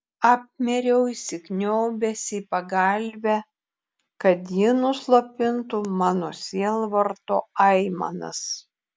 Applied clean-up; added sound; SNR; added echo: none; none; none; none.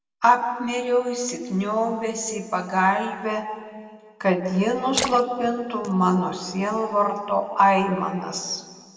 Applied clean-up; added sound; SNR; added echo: none; Splash, splatter; 10 dB; reverberation time 1.7 s.